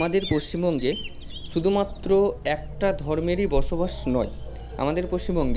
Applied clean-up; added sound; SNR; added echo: none; Bird vocalization, bird call, bird song; 6 dB; none.